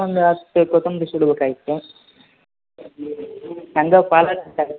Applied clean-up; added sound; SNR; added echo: none; none; none; none.